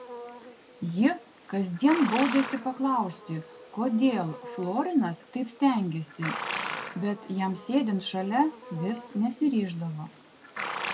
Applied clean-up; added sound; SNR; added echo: none; Livestock, farm animals, working animals; 11 dB; none.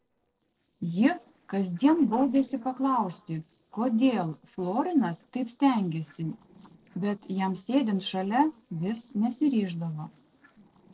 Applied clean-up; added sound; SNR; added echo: neural separator model SepFormer DNS4.